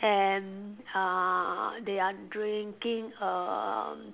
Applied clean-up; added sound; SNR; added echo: none; none; none; none.